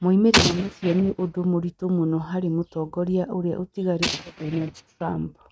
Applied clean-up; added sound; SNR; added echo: neural mask model RNNoise.